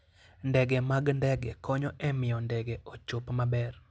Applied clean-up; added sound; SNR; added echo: none; none; none; none.